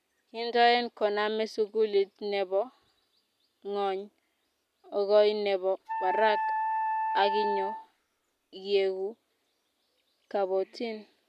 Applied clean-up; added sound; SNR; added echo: none; Wind instrument, woodwind instrument; 3 dB; none.